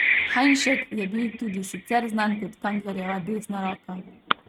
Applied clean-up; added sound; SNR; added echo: neural mask model RNNoise.